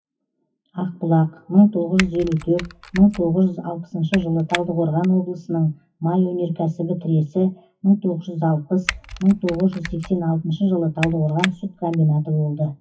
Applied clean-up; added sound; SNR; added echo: classical method WPE with log-MMSE.